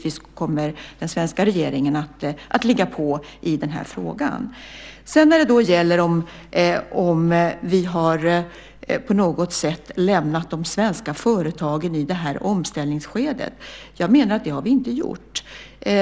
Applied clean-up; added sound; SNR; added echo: none; none; none; none.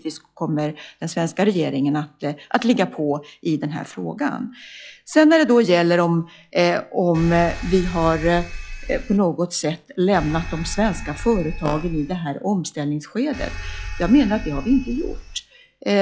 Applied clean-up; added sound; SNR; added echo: classical method log-MMSE.